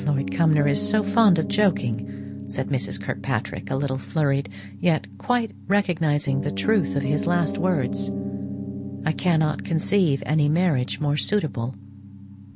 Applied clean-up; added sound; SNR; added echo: none; Piano; 7 dB; none.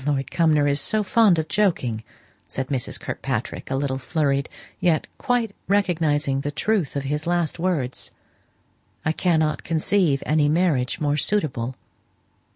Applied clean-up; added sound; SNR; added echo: none; none; none; none.